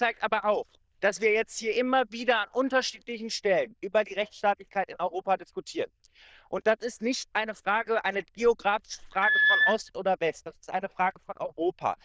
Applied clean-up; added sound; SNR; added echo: neural diffusion model UNIVERSE++.